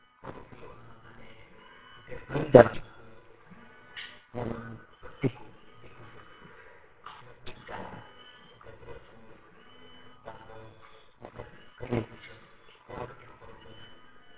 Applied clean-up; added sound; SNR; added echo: neural separator model SepFormer WHAMR!.